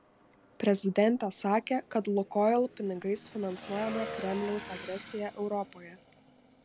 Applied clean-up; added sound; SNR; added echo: none; Motorcycle / Engine; 15 dB; none.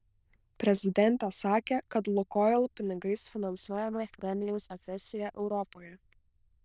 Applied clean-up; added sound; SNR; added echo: neural diffusion model UNIVERSE++.